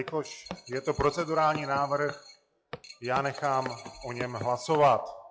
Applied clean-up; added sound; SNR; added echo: classical method log-MMSE.